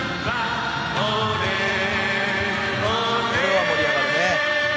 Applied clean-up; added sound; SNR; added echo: none; Bowed string instrument; 18 dB; none.